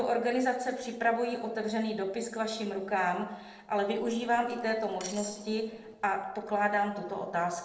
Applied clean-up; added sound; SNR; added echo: neural separator model SepFormer DNS4.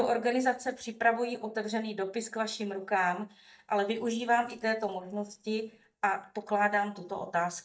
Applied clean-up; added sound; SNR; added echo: neural mask model DeepFilterNet 3.